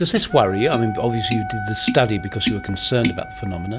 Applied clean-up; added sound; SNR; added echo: none; Wind instrument, woodwind instrument + Tap; 7 dB; none.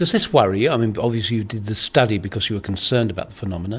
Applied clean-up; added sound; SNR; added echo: none; none; none; none.